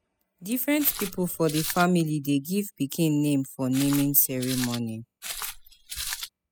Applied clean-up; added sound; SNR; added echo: classical method spectral subtraction.